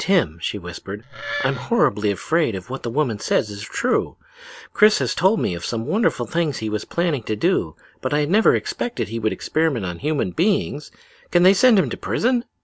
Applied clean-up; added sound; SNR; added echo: none; Wood; 9 dB; none.